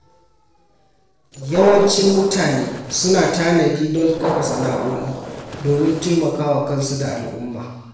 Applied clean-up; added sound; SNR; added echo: neural separator model SepFormer DNS4.